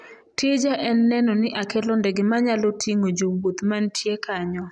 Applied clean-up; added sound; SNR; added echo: none; none; none; none.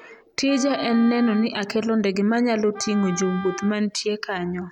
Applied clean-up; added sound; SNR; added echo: none; Wind instrument, woodwind instrument; 16 dB; none.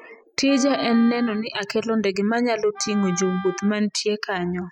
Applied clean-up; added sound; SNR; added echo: classical method spectral subtraction.